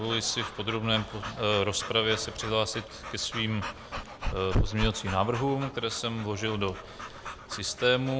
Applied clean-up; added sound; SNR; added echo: none; Dog / Breathing; 7 dB; none.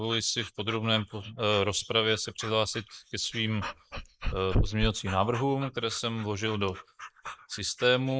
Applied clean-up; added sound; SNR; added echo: neural mask model Resemble Enhance denoiser.